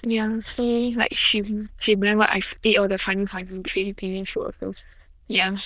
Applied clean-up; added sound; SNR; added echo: neural diffusion model UNIVERSE++.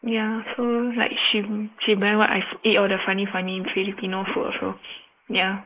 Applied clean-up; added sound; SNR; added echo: neural mask model Resemble Enhance denoiser.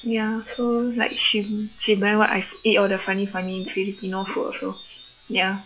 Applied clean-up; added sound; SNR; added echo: classical method log-MMSE.